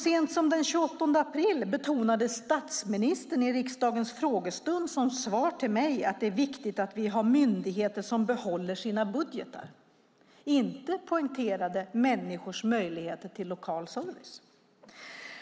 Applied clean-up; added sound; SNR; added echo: none; none; none; none.